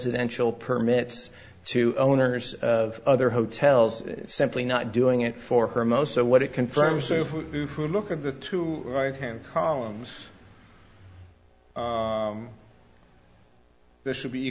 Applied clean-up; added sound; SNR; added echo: none; none; none; none.